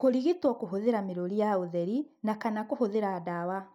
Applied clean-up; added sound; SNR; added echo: none; none; none; none.